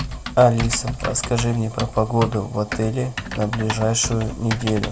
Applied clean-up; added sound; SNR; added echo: none; Typing; 8 dB; reverberation time 1.4 s.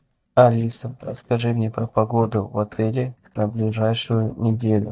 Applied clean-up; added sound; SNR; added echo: neural mask model DeepFilterNet 3.